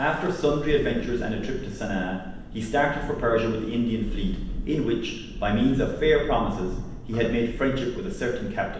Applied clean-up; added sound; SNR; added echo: none; Thunder; 8 dB; reverberation time 0.9 s.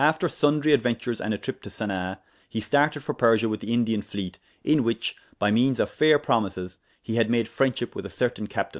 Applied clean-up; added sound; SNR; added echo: none; none; none; none.